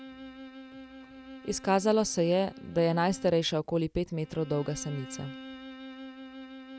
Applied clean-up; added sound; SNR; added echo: none; Bowed string instrument; 15 dB; none.